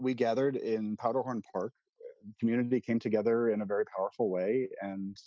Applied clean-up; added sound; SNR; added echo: neural mask model DeepFilterNet 3.